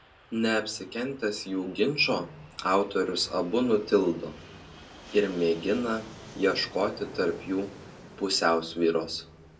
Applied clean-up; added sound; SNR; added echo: none; Fixed-wing aircraft, airplane; 19 dB; reverberation time 0.2 s.